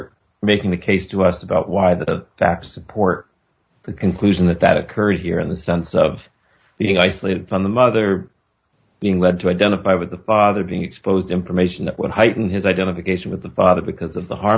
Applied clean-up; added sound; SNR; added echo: none; none; none; none.